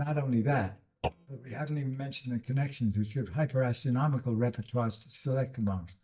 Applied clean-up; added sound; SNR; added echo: neural mask model DeepFilterNet 3.